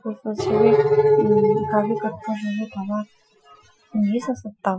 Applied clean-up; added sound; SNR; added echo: classical method Wiener filter.